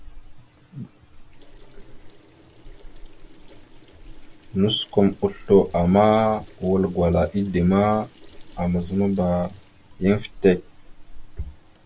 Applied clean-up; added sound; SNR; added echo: none; Sink (filling or washing) / Water tap, faucet; 17 dB; none.